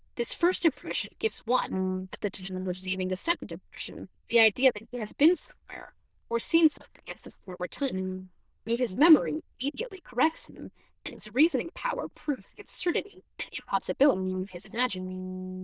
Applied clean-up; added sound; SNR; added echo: neural diffusion model UNIVERSE++.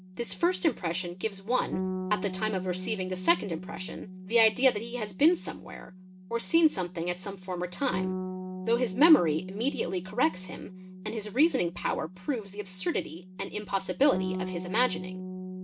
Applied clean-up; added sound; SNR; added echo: none; Bass guitar; 9 dB; none.